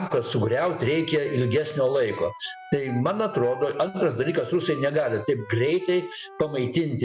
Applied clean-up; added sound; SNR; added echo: none; Wind instrument, woodwind instrument; 18 dB; none.